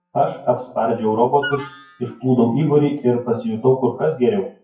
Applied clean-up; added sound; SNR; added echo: classical method WPE with log-MMSE.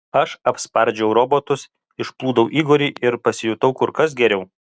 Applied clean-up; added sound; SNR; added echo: none; none; none; none.